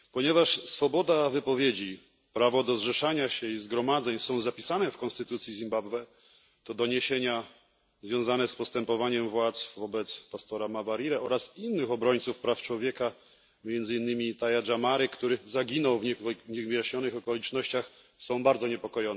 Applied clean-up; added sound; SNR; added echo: none; none; none; none.